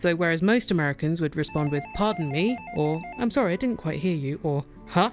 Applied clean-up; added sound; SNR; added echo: none; Doorbell; 16 dB; none.